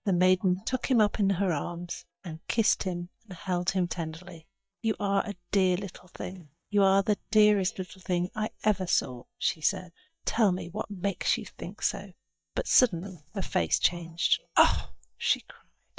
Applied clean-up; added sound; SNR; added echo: neural mask model DeepFilterNet 3.